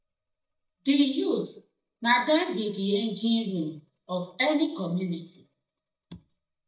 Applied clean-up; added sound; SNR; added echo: neural mask model DeepFilterNet 3.